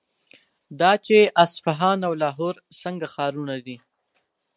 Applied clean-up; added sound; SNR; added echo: none; none; none; none.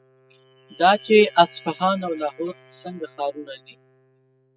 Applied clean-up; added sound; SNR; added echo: classical method spectral subtraction.